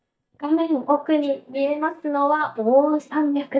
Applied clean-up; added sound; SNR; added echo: neural mask model DeepFilterNet 3.